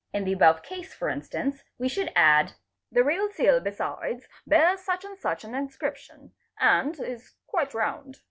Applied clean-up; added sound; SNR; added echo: none; none; none; none.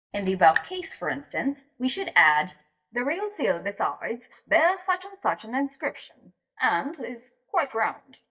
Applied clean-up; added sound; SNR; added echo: neural mask model DeepFilterNet 3.